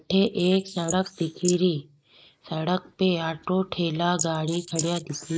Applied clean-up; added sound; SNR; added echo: neural mask model Resemble Enhance denoiser.